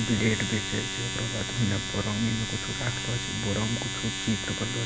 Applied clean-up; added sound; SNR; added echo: none; Domestic sounds, home sounds; 3 dB; none.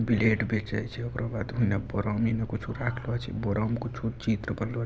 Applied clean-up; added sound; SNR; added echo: none; none; none; none.